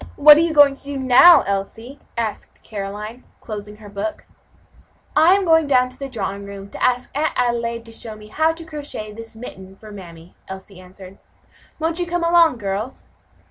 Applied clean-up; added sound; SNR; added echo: none; none; none; none.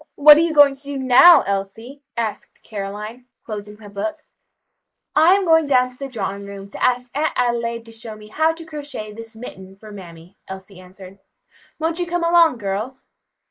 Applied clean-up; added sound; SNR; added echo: neural mask model Resemble Enhance denoiser.